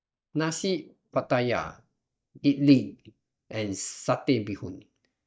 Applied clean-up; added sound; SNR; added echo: neural mask model DeepFilterNet 3.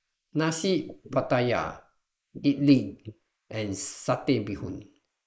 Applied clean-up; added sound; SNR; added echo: neural mask model Resemble Enhance denoiser.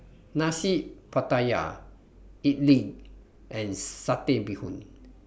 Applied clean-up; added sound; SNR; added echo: none; none; none; none.